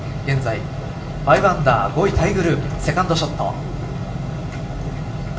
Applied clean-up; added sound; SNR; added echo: none; none; none; reverberation time 0.4 s.